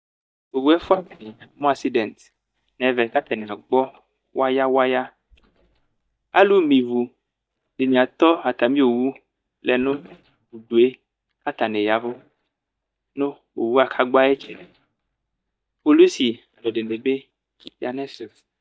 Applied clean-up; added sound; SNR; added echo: neural mask model DeepFilterNet 3.